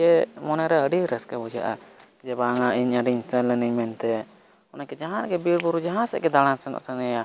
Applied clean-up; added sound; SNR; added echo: none; none; none; none.